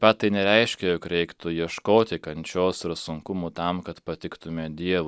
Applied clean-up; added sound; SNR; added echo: none; none; none; none.